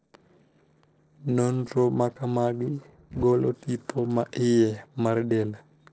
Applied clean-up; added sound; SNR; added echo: neural separator model SepFormer DNS4.